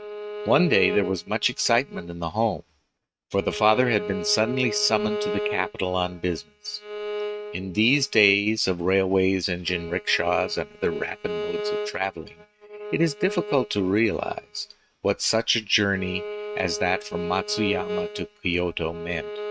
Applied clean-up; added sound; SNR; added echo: neural mask model RNNoise.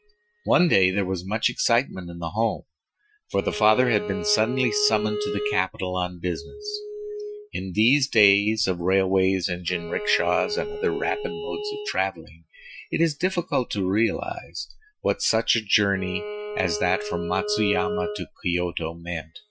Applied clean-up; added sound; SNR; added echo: classical method Wiener filter.